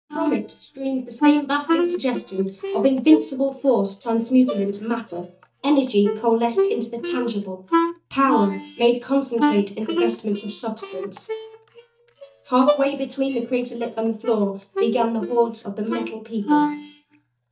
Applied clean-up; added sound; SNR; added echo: neural mask model DeepFilterNet 3.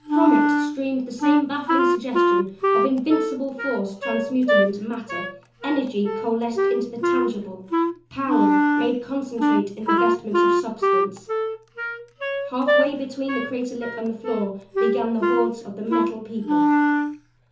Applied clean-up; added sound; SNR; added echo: none; Wind instrument, woodwind instrument; -4 dB; reverberation time 0.6 s.